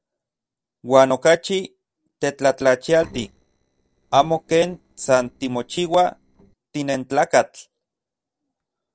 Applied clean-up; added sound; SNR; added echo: neural separator model SepFormer DNS4.